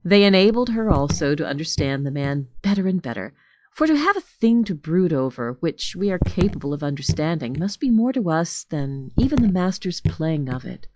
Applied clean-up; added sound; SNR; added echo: classical method log-MMSE.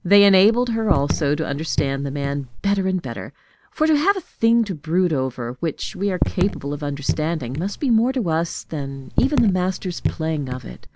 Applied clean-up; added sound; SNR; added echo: none; Raindrop / Drip; 5 dB; none.